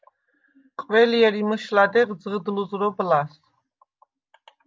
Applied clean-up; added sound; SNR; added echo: none; none; none; none.